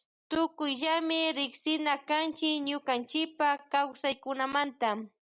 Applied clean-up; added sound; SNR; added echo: none; none; none; none.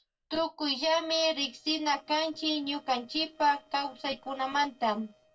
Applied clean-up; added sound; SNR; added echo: neural separator model SepFormer DNS4.